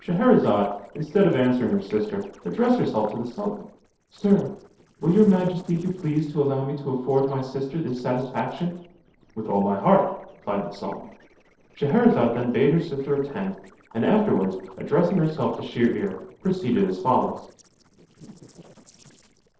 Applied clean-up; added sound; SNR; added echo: neural separator model SepFormer DNS4.